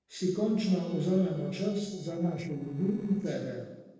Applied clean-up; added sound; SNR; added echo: neural separator model SepFormer DNS4.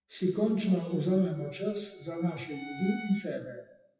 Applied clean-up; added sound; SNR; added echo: classical method WPE with log-MMSE.